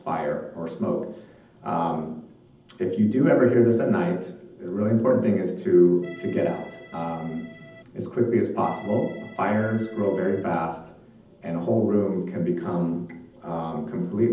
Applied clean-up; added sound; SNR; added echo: none; Accordion; 20 dB; reverberation time 0.8 s.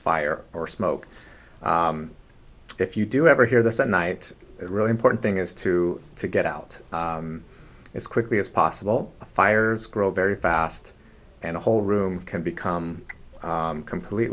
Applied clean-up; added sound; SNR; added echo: none; none; none; none.